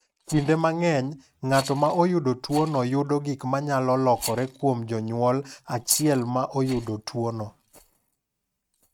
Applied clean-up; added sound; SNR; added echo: neural mask model RNNoise.